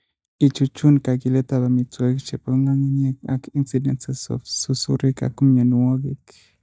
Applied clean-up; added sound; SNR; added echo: neural mask model DeepFilterNet 3.